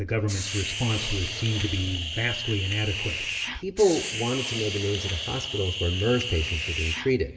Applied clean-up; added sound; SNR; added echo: none; Hiss; 5 dB; reverberation time 1.7 s.